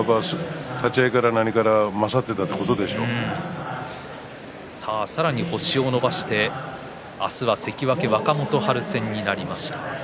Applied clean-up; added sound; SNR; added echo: none; none; none; none.